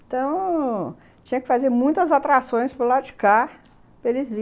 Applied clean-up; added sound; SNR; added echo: none; none; none; none.